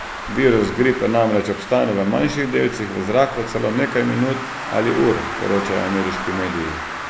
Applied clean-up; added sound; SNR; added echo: none; Traffic noise, roadway noise; 9 dB; none.